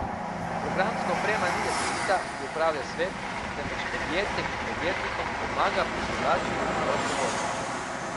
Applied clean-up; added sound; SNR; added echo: none; Train; -3 dB; none.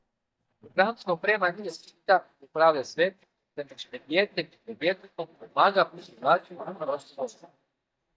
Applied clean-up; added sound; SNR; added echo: neural mask model DeepFilterNet 3.